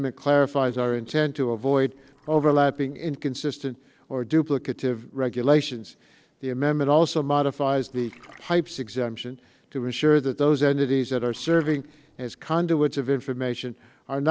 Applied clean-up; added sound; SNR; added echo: neural separator model SepFormer DNS4.